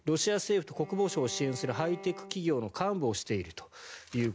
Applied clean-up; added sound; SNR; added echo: none; Bowed string instrument; 16 dB; none.